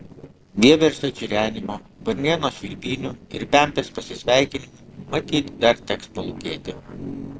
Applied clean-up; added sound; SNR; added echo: neural separator model SepFormer DNS4.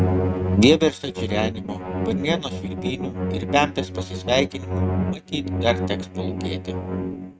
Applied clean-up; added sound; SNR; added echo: neural mask model RNNoise.